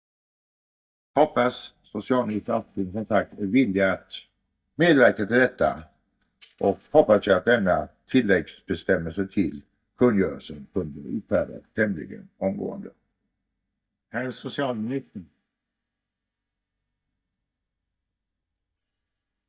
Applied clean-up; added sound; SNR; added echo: neural mask model DeepFilterNet 3.